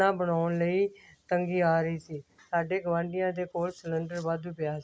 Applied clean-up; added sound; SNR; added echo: none; none; none; none.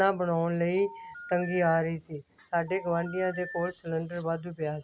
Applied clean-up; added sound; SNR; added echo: none; Telephone; 14 dB; none.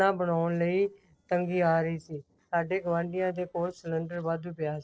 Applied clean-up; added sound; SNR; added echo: neural separator model SepFormer DNS4.